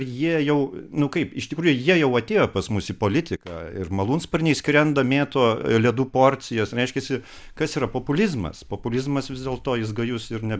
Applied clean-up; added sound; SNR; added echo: none; none; none; none.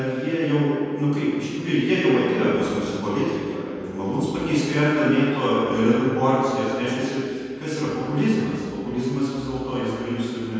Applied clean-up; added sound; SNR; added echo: none; none; none; reverberation time 2.0 s.